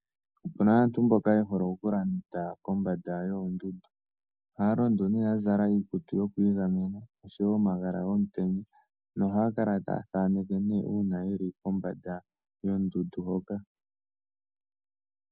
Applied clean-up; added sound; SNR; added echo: none; none; none; none.